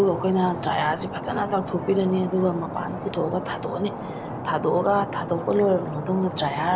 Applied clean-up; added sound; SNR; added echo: none; Stream; 8 dB; none.